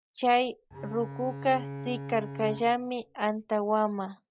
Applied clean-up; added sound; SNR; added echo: none; Bowed string instrument; 11 dB; none.